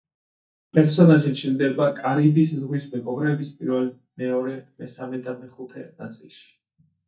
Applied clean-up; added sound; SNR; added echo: neural mask model DeepFilterNet 3.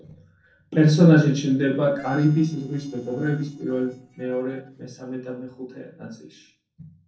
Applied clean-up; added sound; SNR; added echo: neural separator model SepFormer DNS4.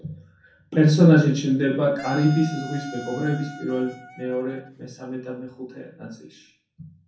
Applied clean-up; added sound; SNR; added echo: none; Wind instrument, woodwind instrument; 16 dB; reverberation time 0.6 s.